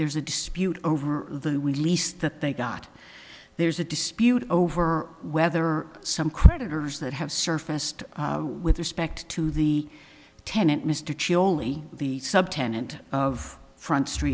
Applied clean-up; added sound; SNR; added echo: none; none; none; none.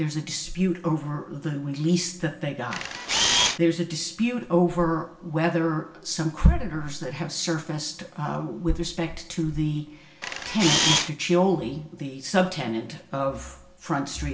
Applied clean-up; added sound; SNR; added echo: none; Camera; -2 dB; reverberation time 0.4 s.